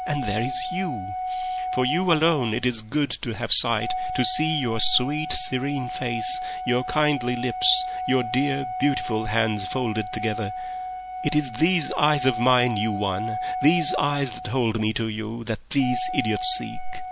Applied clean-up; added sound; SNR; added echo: none; Organ; 6 dB; none.